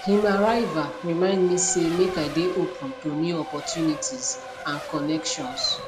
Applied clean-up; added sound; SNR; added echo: none; Race car, auto racing; 11 dB; none.